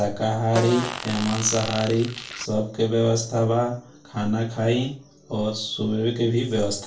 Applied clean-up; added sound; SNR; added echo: none; Fart; 9 dB; reverberation time 0.4 s.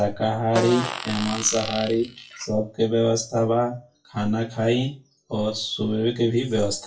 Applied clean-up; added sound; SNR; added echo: classical method WPE with log-MMSE.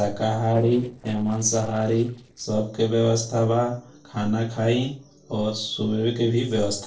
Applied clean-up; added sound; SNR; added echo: neural separator model SepFormer DNS4.